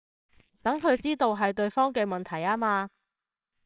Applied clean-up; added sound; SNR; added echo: neural separator model SepFormer WHAMR!.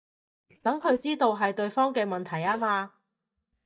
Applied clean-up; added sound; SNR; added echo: neural mask model DeepFilterNet 3.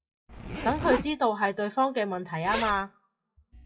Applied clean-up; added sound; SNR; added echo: classical method WPE with log-MMSE.